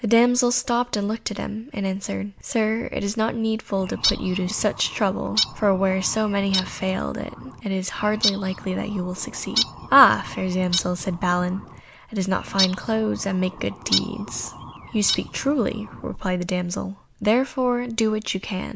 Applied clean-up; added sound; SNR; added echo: none; Bird; 7 dB; none.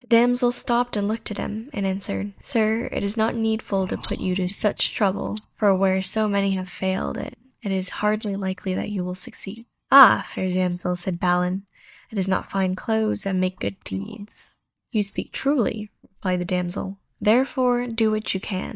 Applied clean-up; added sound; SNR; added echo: neural mask model DeepFilterNet 3.